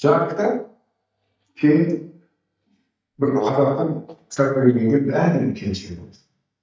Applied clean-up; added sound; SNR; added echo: neural mask model DeepFilterNet 3.